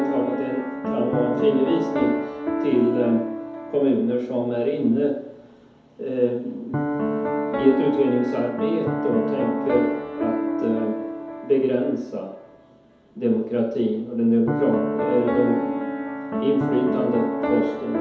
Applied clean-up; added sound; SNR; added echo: none; Piano; 3 dB; reverberation time 2.2 s.